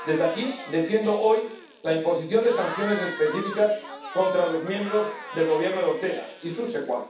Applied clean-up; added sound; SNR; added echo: none; Crowd / Cheering; 13 dB; reverberation time 0.7 s.